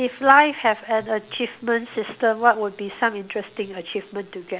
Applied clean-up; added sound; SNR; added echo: none; none; none; none.